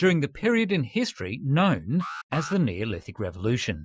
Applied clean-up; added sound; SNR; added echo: classical method Wiener filter.